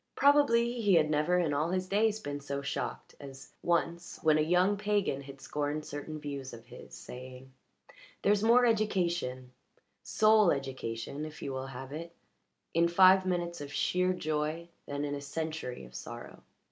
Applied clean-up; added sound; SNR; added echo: none; none; none; none.